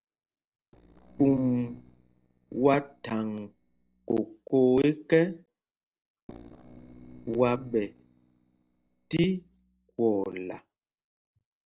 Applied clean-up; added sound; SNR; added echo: neural separator model SepFormer DNS4.